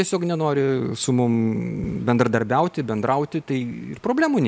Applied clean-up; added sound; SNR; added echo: none; none; none; none.